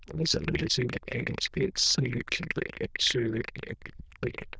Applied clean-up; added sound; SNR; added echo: neural diffusion model UNIVERSE++.